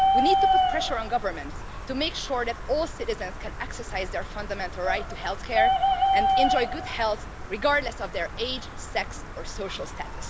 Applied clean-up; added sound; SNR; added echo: none; Bird; -3 dB; none.